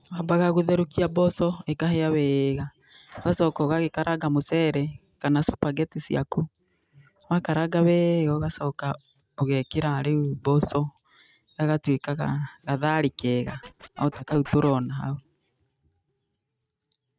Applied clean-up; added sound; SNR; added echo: neural mask model RNNoise.